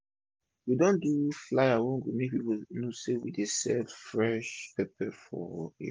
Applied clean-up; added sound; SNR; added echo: none; none; none; none.